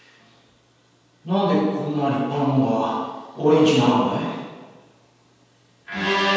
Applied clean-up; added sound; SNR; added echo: none; none; none; reverberation time 1.2 s.